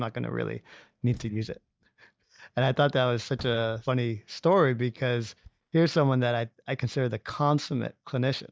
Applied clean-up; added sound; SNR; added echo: neural mask model DeepFilterNet 3.